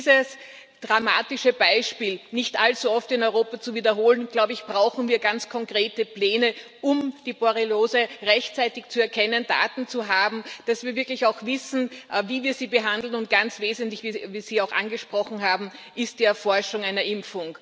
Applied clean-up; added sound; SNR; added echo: none; none; none; none.